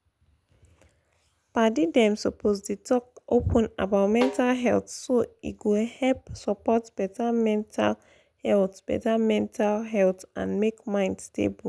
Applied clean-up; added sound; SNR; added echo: none; Snare drum; 12 dB; none.